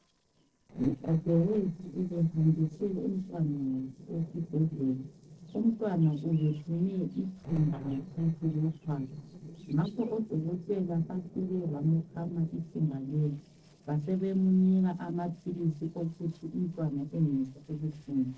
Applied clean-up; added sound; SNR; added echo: neural separator model SepFormer DNS4.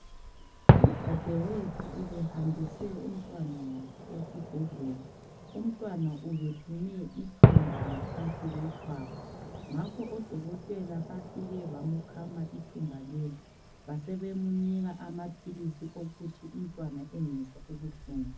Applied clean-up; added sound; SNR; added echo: none; Fireworks; -5 dB; reverberation time 0.4 s.